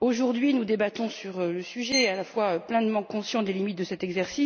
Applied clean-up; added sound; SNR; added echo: none; Bowed string instrument; 8 dB; none.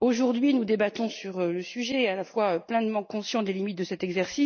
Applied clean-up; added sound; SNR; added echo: neural mask model DeepFilterNet 3.